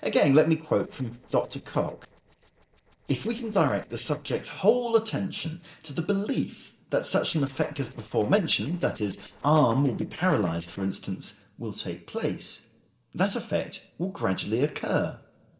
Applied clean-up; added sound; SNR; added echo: neural separator model SepFormer DNS4.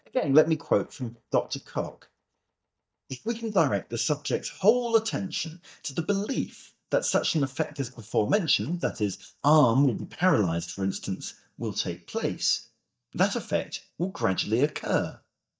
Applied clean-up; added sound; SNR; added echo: neural mask model DeepFilterNet 3.